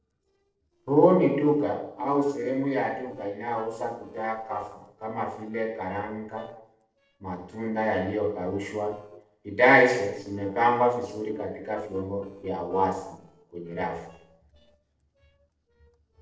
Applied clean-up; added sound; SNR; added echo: neural separator model SepFormer DNS4.